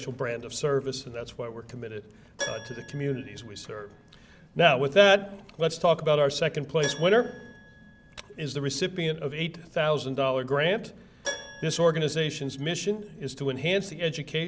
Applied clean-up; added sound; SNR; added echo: none; Keyboard (musical); 18 dB; none.